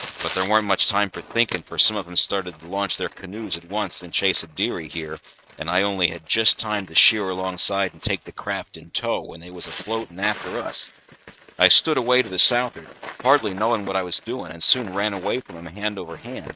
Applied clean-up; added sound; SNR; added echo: neural mask model RNNoise.